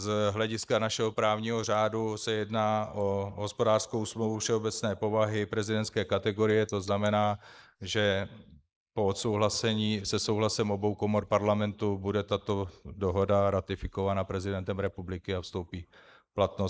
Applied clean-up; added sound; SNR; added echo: neural mask model Resemble Enhance denoiser.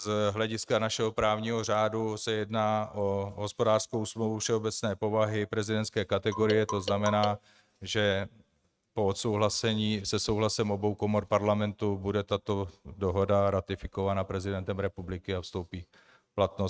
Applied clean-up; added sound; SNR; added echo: neural mask model RNNoise.